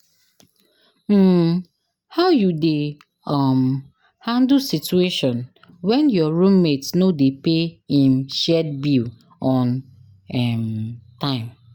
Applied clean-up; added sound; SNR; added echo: none; none; none; none.